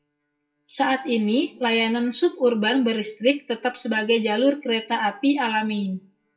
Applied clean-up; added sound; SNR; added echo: classical method WPE with log-MMSE.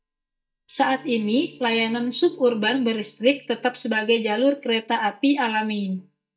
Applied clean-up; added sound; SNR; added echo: neural mask model DeepFilterNet 3.